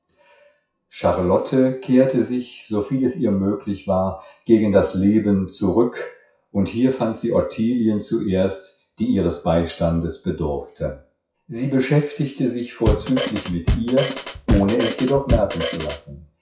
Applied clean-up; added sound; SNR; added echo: classical method WPE with log-MMSE.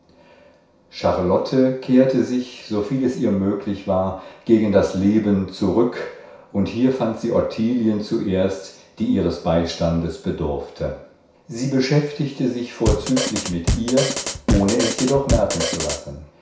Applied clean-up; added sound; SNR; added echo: none; Drum kit; 2 dB; reverberation time 0.6 s.